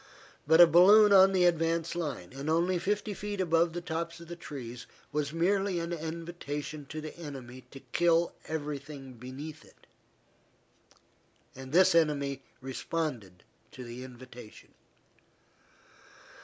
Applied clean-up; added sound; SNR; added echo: none; none; none; none.